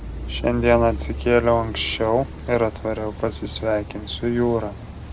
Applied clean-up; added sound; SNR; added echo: none; Car passing by / Idling / Accelerating, revving, vroom; 10 dB; none.